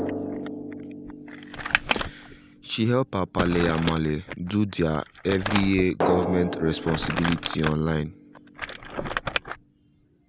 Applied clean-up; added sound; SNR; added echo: none; Drum + Crumpling, crinkling; 4 dB; none.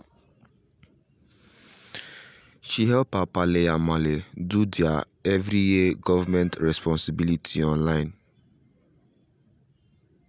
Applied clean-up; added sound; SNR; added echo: none; none; none; none.